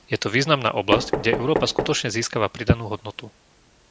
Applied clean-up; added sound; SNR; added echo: none; Knock; 7 dB; none.